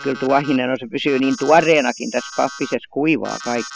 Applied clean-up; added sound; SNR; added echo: classical method spectral subtraction.